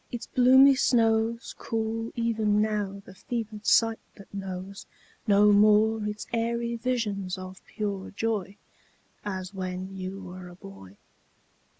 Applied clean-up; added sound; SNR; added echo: none; none; none; none.